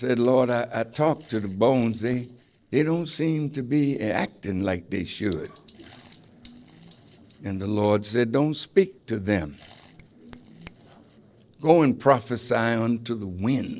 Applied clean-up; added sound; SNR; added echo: neural separator model SepFormer DNS4.